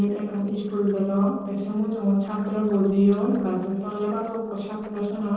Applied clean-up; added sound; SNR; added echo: neural separator model SepFormer DNS4.